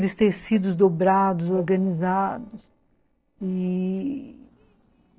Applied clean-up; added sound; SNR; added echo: neural separator model SepFormer DNS4.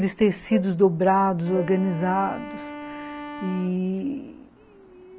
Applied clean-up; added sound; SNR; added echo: none; Wind instrument, woodwind instrument + Wind instrument, woodwind instrument; 12 dB; none.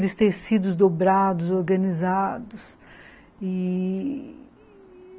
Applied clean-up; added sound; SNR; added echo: none; none; none; none.